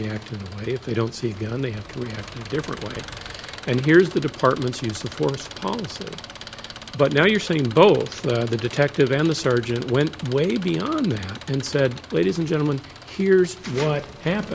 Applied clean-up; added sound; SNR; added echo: none; Engine; 16 dB; none.